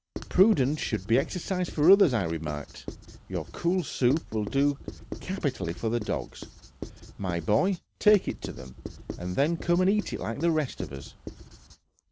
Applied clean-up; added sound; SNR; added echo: none; Writing; 13 dB; none.